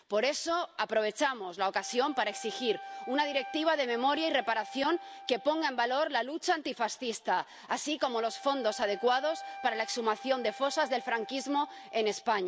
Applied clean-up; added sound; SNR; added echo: none; Wind instrument, woodwind instrument; 16 dB; none.